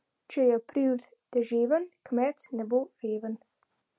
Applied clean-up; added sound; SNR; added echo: none; none; none; none.